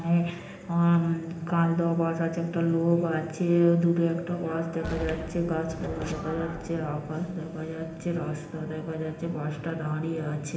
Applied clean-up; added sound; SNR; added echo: none; Explosion; 17 dB; reverberation time 0.8 s.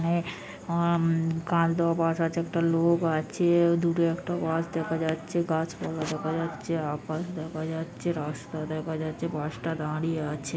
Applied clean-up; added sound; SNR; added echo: none; none; none; none.